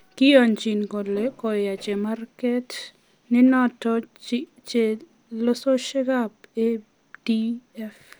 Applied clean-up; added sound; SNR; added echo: none; none; none; none.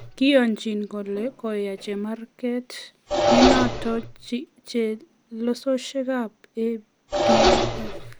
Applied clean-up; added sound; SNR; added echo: none; Engine; 0 dB; none.